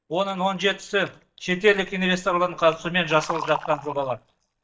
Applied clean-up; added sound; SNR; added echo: neural mask model DeepFilterNet 3.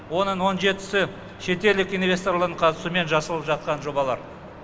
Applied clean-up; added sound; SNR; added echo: none; none; none; none.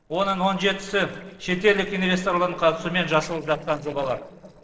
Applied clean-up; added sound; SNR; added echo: neural separator model SepFormer DNS4.